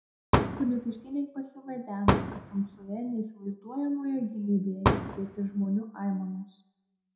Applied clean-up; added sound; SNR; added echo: none; Fireworks; -3 dB; reverberation time 0.6 s.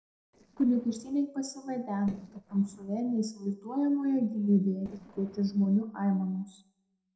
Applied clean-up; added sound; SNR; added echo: neural separator model SepFormer DNS4.